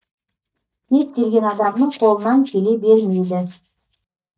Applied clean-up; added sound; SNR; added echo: neural mask model DeepFilterNet 3.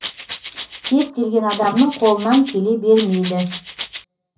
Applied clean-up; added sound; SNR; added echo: none; Rattle (instrument); 13 dB; reverberation time 0.5 s.